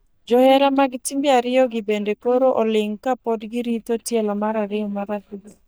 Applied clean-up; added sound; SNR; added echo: neural mask model DeepFilterNet 3.